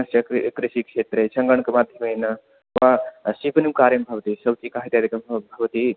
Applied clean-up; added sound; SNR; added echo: none; none; none; none.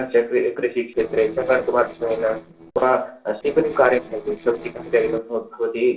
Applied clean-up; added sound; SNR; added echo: neural separator model SepFormer DNS4.